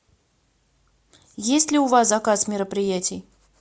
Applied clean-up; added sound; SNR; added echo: none; none; none; none.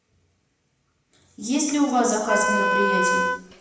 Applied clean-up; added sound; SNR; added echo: none; Wind instrument, woodwind instrument; -3 dB; reverberation time 0.9 s.